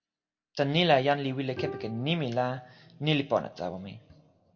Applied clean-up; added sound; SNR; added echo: none; Bowed string instrument; 15 dB; reverberation time 1.7 s.